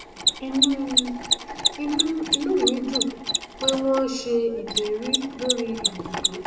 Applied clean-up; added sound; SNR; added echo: none; Mechanisms; 0 dB; reverberation time 0.6 s.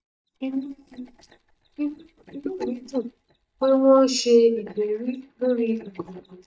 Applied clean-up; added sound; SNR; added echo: neural mask model DeepFilterNet 3.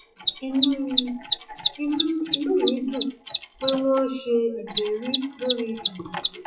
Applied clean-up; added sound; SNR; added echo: classical method WPE with log-MMSE.